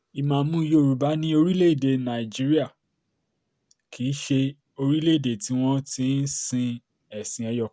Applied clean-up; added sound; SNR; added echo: none; none; none; none.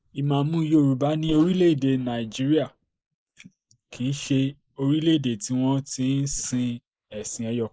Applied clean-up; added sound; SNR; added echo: neural mask model Resemble Enhance denoiser.